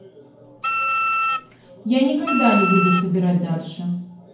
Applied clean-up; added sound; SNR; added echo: none; Wind instrument, woodwind instrument; 1 dB; reverberation time 0.9 s.